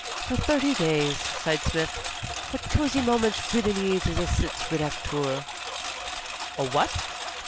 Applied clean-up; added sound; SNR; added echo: none; Engine; 6 dB; none.